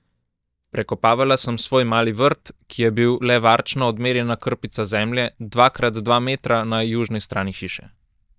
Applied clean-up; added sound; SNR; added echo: neural mask model DeepFilterNet 3.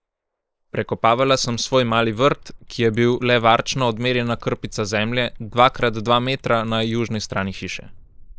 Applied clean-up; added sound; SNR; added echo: neural mask model Resemble Enhance denoiser.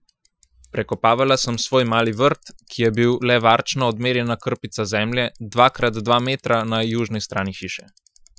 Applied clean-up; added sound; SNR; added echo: classical method Wiener filter.